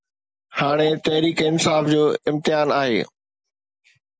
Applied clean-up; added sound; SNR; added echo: none; none; none; none.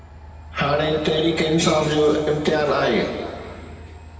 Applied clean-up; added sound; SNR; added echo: none; Train; 18 dB; reverberation time 2.2 s.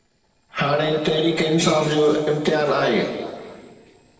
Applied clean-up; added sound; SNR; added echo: neural separator model SepFormer DNS4.